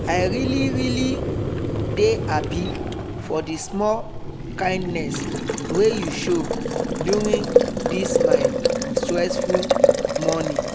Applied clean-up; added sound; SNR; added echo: none; Boiling; -2 dB; none.